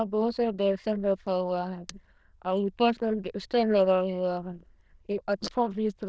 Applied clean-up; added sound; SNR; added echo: neural diffusion model UNIVERSE++.